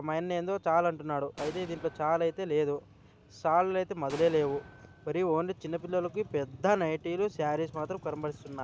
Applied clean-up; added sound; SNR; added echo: none; Explosion; 17 dB; none.